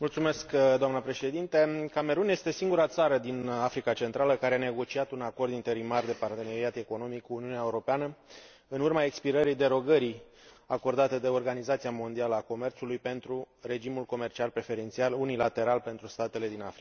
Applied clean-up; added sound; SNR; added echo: none; none; none; none.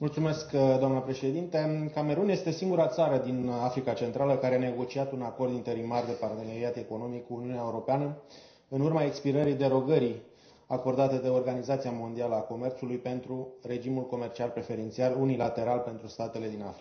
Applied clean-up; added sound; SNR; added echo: none; none; none; reverberation time 0.5 s.